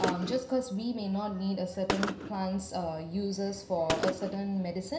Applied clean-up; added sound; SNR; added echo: none; Gunshot, gunfire; 6 dB; reverberation time 0.5 s.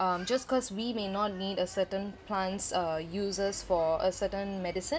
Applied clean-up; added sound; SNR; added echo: none; none; none; none.